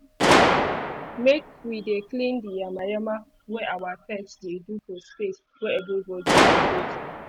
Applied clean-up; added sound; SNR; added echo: none; Gunshot, gunfire; -4 dB; none.